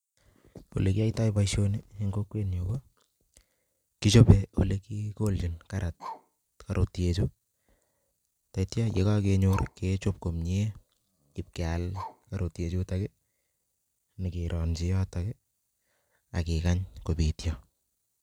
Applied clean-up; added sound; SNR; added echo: none; Bark; 20 dB; none.